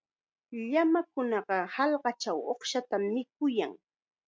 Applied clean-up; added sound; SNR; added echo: none; none; none; none.